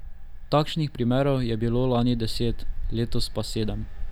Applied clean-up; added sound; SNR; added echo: none; Engine; 3 dB; none.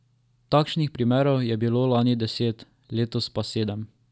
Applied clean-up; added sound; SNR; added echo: none; none; none; none.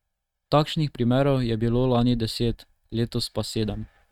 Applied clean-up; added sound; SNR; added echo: neural mask model RNNoise.